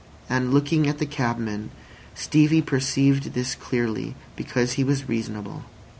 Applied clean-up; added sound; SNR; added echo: none; none; none; none.